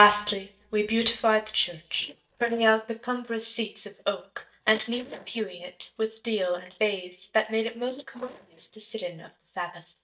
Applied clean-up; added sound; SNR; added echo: neural mask model DeepFilterNet 3.